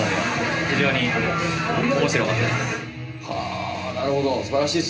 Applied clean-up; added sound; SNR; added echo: none; Bowed string instrument; 19 dB; reverberation time 0.3 s.